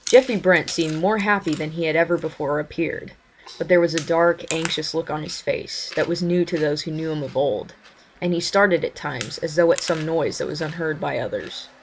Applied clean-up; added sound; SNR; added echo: none; Chewing, mastication; 18 dB; none.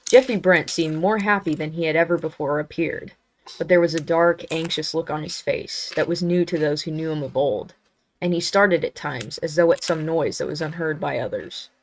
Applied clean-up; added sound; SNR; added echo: neural mask model RNNoise.